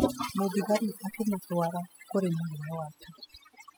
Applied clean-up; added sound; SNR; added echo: classical method spectral subtraction.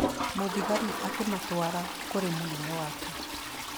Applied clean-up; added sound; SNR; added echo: none; Toilet flush; 1 dB; none.